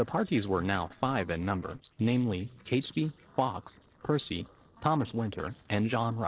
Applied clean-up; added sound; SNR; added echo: neural separator model SepFormer DNS4.